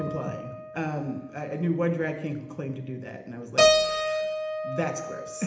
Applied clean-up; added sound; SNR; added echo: none; Keyboard (musical); -3 dB; reverberation time 0.8 s.